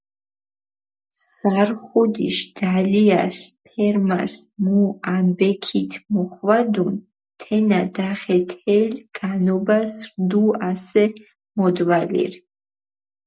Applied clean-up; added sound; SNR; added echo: none; none; none; none.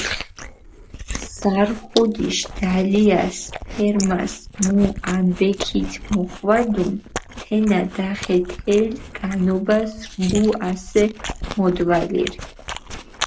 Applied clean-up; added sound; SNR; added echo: neural mask model Resemble Enhance denoiser.